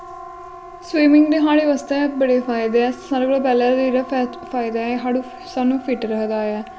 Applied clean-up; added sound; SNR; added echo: none; Siren; 17 dB; none.